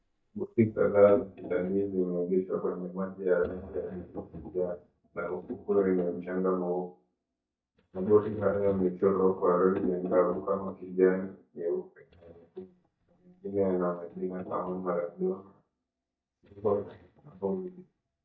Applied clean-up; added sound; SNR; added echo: neural mask model DeepFilterNet 3.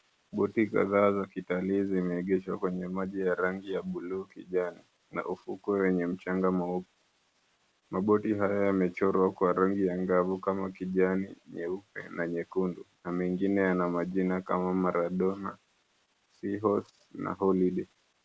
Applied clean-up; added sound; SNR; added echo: none; none; none; none.